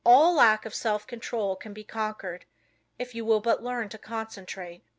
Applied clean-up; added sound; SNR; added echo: none; none; none; none.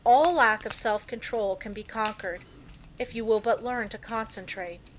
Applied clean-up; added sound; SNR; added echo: none; Crack / Crackle; 14 dB; none.